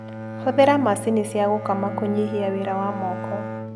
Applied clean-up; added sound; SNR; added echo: none; Bowed string instrument; 9 dB; none.